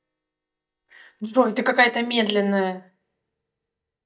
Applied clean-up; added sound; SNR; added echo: neural mask model DeepFilterNet 3.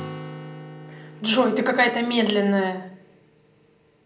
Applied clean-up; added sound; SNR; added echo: none; Acoustic guitar; 17 dB; reverberation time 0.5 s.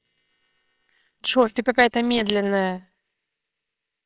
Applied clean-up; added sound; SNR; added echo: neural separator model SepFormer WHAMR!.